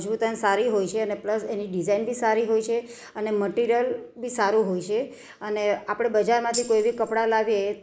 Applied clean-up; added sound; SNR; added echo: none; Tambourine; 13 dB; none.